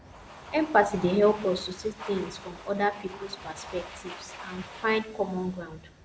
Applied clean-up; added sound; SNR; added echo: none; Domestic sounds, home sounds; 16 dB; none.